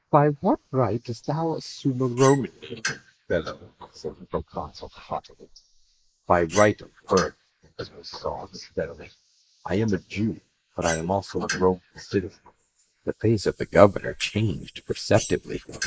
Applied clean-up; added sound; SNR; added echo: neural mask model Resemble Enhance denoiser.